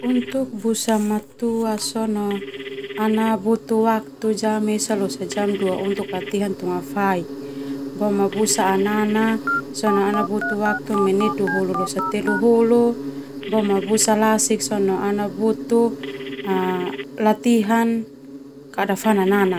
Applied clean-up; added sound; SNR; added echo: none; Telephone + Insect; 9 dB; none.